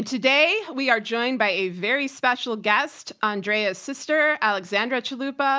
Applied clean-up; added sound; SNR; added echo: none; none; none; none.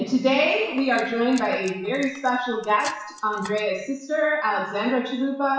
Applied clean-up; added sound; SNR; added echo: classical method WPE with log-MMSE.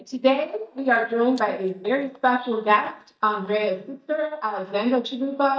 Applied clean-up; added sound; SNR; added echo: neural mask model DeepFilterNet 3.